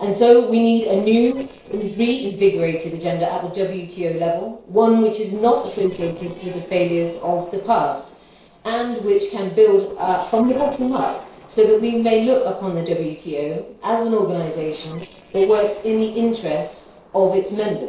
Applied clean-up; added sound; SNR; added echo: neural separator model SepFormer DNS4.